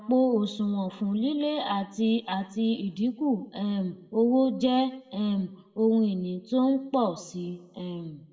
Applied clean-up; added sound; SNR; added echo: none; none; none; reverberation time 1.0 s.